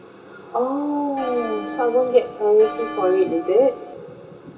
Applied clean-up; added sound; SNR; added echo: none; Bell; 11 dB; reverberation time 0.2 s.